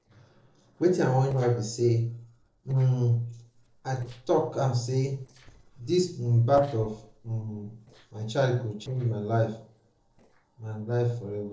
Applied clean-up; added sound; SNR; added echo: neural separator model SepFormer DNS4.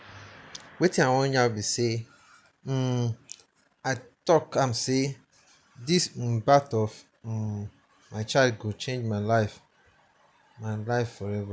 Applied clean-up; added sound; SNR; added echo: none; none; none; none.